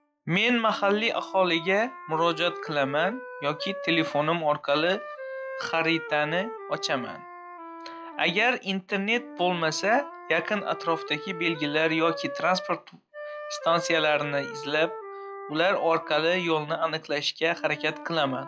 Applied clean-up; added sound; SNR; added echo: classical method log-MMSE.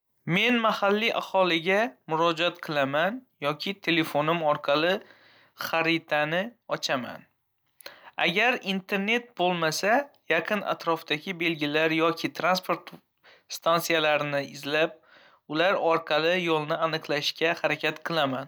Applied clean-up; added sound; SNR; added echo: none; none; none; none.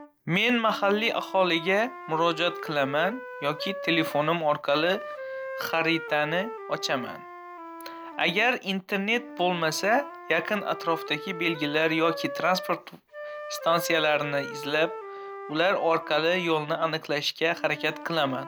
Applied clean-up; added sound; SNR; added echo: none; Wind instrument, woodwind instrument; 12 dB; none.